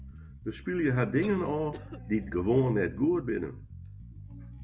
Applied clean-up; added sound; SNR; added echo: none; Cough + Bass guitar; 15 dB; none.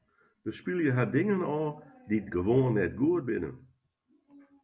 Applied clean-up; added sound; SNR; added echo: none; none; none; none.